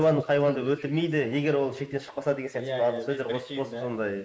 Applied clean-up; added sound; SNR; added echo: neural mask model Resemble Enhance denoiser.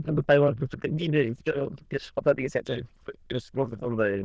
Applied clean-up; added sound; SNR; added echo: neural diffusion model UNIVERSE++.